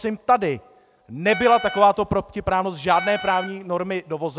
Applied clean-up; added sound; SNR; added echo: none; Wind instrument, woodwind instrument; 13 dB; none.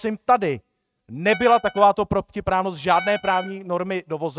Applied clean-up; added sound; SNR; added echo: neural mask model RNNoise.